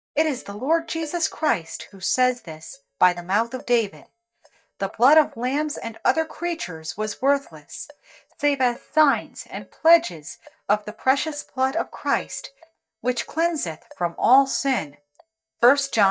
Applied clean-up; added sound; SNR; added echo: neural mask model DeepFilterNet 3.